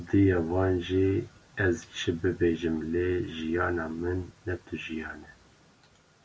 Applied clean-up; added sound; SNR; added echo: none; none; none; none.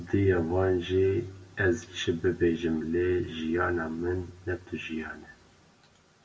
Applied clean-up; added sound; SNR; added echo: none; none; none; reverberation time 0.6 s.